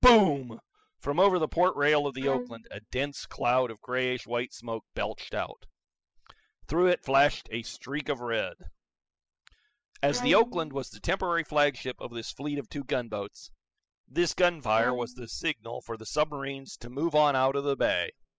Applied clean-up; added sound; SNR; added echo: classical method spectral subtraction.